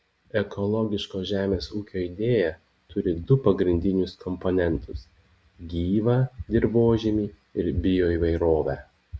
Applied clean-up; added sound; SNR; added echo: none; none; none; none.